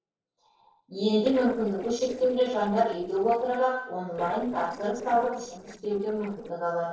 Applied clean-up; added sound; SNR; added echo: neural separator model SepFormer DNS4.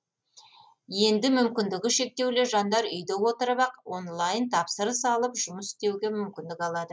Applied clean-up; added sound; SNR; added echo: none; none; none; none.